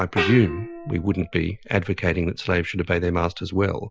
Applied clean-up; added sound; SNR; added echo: classical method Wiener filter.